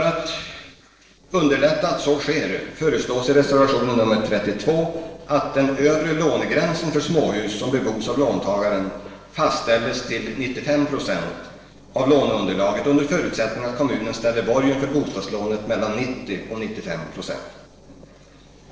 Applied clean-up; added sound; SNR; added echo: neural separator model SepFormer DNS4.